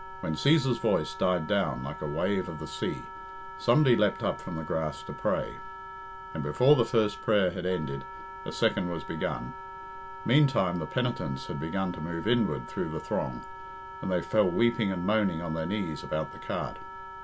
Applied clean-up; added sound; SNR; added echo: none; Wind instrument, woodwind instrument; 13 dB; none.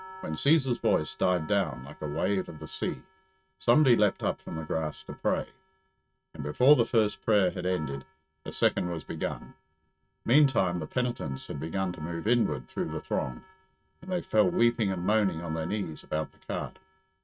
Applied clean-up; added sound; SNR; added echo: neural mask model RNNoise.